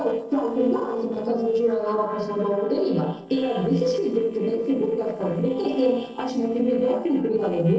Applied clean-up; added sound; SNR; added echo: neural separator model SepFormer DNS4.